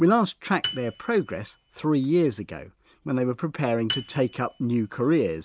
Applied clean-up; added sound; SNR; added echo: none; Piano; 13 dB; none.